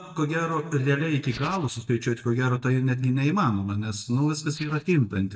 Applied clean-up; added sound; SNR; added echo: neural mask model DeepFilterNet 3.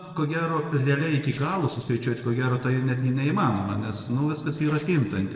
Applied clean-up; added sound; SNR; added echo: neural separator model SepFormer DNS4.